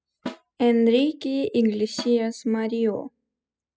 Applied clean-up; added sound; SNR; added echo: classical method spectral subtraction.